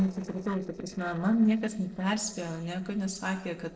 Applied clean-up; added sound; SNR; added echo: neural separator model SepFormer DNS4.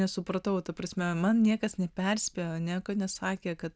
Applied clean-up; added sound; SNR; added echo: none; none; none; none.